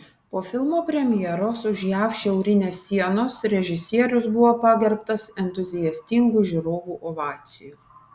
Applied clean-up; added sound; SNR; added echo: none; none; none; none.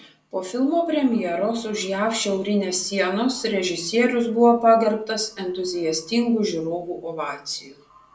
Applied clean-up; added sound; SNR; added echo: none; none; none; reverberation time 0.2 s.